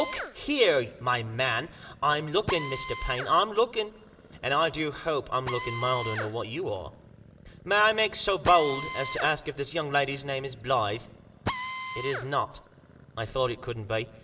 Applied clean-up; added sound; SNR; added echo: none; Drill; 11 dB; reverberation time 2.2 s.